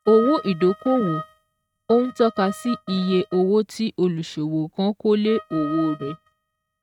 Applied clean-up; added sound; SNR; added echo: neural mask model RNNoise.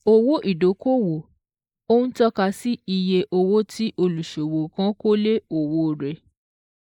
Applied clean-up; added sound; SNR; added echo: neural mask model Resemble Enhance denoiser.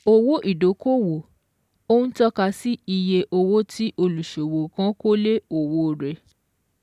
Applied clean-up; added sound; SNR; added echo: none; none; none; none.